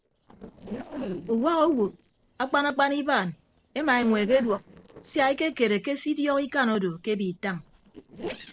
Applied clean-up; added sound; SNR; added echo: neural separator model SepFormer DNS4.